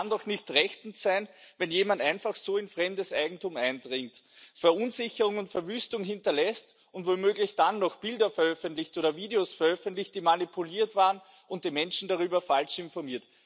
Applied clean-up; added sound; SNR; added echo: none; none; none; none.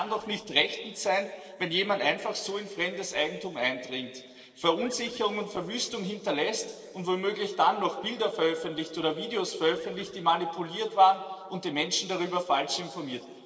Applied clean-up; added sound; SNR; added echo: neural separator model SepFormer DNS4.